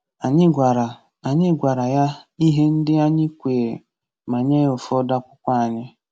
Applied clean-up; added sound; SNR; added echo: none; none; none; none.